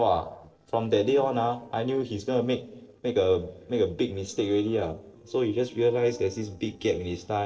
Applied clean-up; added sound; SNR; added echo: neural separator model SepFormer DNS4.